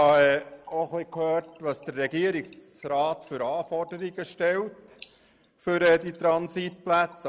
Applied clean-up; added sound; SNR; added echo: neural mask model Resemble Enhance denoiser.